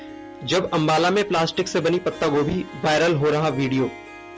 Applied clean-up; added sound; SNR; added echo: none; Harp; 17 dB; none.